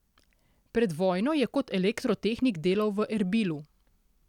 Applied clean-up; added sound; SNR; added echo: none; none; none; none.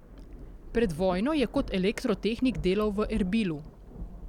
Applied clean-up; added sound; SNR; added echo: none; Thunder / Rain; 11 dB; none.